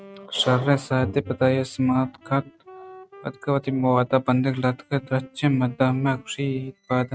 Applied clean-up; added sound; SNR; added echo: neural mask model RNNoise.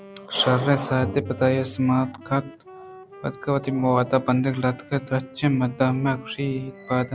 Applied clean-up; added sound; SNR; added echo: none; Bowed string instrument + Wind instrument, woodwind instrument; 17 dB; none.